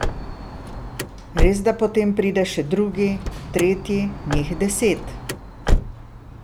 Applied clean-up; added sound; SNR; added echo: none; Car; 2 dB; none.